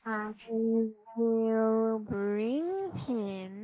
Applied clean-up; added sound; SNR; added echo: neural mask model Resemble Enhance denoiser.